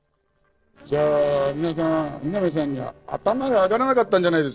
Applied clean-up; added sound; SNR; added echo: neural separator model SepFormer DNS4.